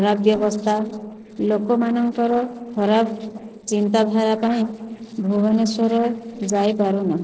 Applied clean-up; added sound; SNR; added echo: neural separator model SepFormer DNS4.